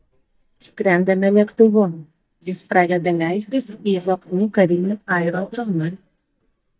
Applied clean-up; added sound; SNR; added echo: neural mask model DeepFilterNet 3.